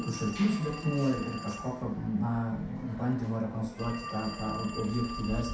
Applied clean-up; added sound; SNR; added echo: none; Telephone; 9 dB; reverberation time 0.7 s.